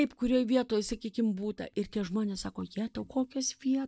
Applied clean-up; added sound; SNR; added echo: neural mask model DeepFilterNet 3.